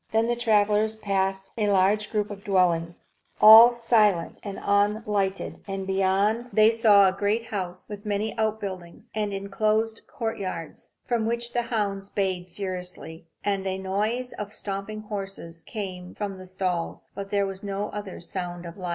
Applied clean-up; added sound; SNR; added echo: none; none; none; none.